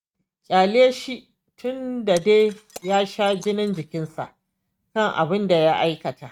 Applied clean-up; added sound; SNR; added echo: neural mask model RNNoise.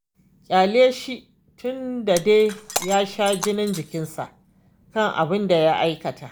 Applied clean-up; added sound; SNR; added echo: none; Shatter; 14 dB; none.